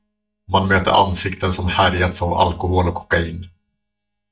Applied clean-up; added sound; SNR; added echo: neural mask model DeepFilterNet 3.